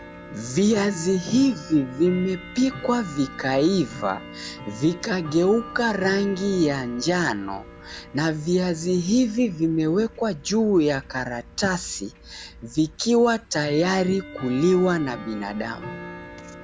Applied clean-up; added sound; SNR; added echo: none; Tick-tock / Bell; 16 dB; none.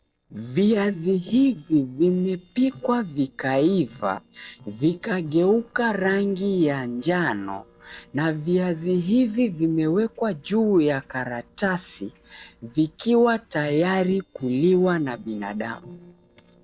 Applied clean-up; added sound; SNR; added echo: neural separator model SepFormer DNS4.